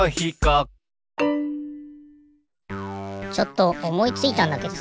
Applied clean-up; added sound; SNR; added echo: none; none; none; none.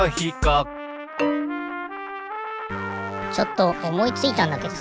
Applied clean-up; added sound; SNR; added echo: none; Trumpet; 9 dB; none.